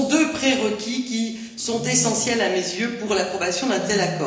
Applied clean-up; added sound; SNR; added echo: none; Wild animals; 15 dB; reverberation time 1.0 s.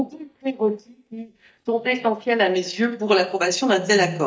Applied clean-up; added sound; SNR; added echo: neural mask model DeepFilterNet 3.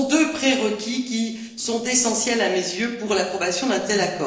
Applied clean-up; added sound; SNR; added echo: neural separator model SepFormer DNS4.